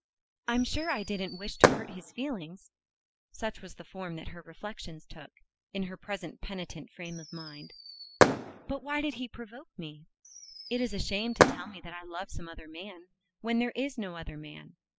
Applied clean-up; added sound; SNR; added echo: classical method spectral subtraction.